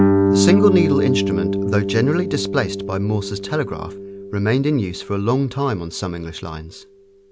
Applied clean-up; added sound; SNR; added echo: none; Guitar; 1 dB; none.